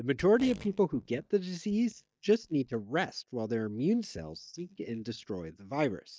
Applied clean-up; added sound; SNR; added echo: neural mask model DeepFilterNet 3.